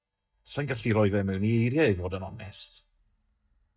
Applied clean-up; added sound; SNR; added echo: neural mask model DeepFilterNet 3.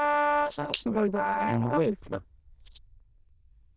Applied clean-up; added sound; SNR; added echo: neural diffusion model UNIVERSE++.